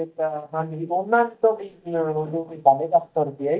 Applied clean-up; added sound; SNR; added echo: neural mask model DeepFilterNet 3.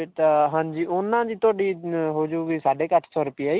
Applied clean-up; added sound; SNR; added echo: none; none; none; none.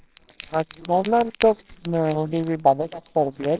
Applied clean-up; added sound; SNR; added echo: neural separator model SepFormer WHAMR!.